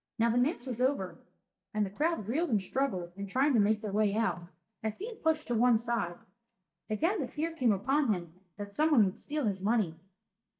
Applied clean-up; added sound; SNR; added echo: neural mask model DeepFilterNet 3.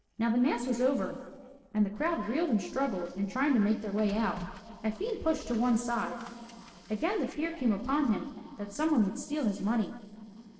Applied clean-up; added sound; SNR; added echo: neural separator model SepFormer DNS4.